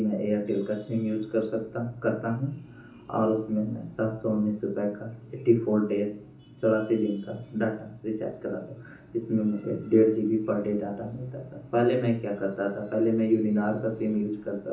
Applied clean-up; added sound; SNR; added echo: none; none; none; reverberation time 0.7 s.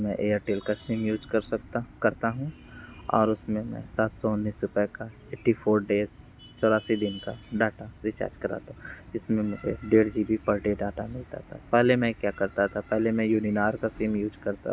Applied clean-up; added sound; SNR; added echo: none; none; none; none.